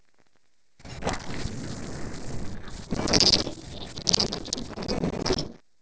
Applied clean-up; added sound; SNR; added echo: neural separator model SepFormer DNS4.